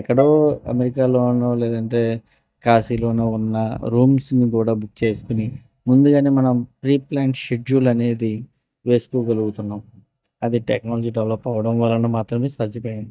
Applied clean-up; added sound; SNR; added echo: neural mask model DeepFilterNet 3.